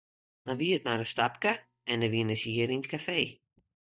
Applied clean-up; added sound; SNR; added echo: neural mask model DeepFilterNet 3.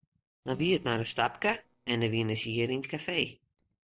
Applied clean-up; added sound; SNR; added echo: neural separator model SepFormer DNS4.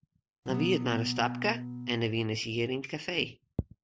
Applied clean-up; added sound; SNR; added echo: none; Acoustic guitar / Strum; 3 dB; none.